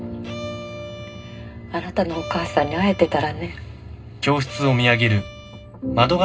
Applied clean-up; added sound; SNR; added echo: none; Bowed string instrument; 15 dB; reverberation time 0.2 s.